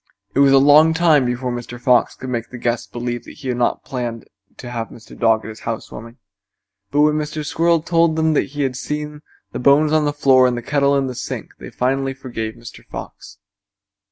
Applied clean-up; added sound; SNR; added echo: none; none; none; none.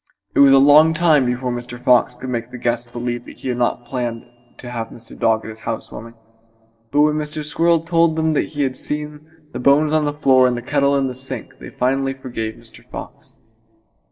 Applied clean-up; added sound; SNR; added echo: neural separator model SepFormer DNS4.